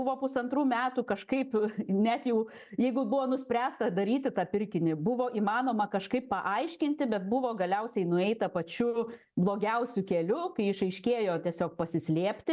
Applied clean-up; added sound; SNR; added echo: none; none; none; none.